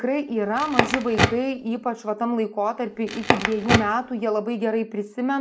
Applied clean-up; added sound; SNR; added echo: none; Crackle; 3 dB; none.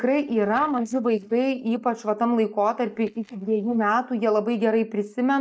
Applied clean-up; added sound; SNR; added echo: neural mask model DeepFilterNet 3.